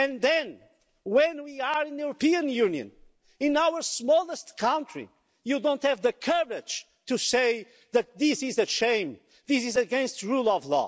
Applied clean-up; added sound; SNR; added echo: none; none; none; none.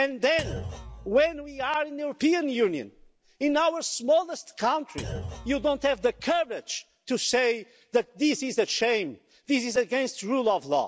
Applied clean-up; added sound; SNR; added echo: none; Thump, thud; 13 dB; none.